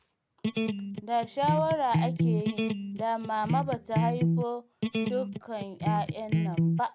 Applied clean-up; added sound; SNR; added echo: none; Electric guitar; -3 dB; none.